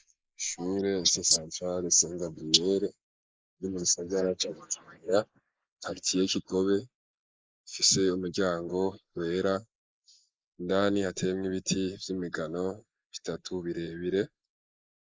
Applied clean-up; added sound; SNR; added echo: neural mask model Resemble Enhance denoiser.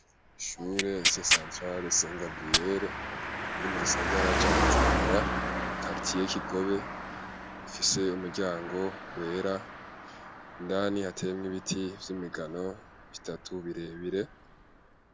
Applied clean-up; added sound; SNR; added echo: none; Tearing + Car passing by; -1 dB; none.